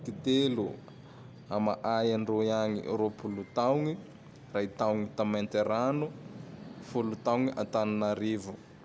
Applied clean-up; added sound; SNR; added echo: none; none; none; none.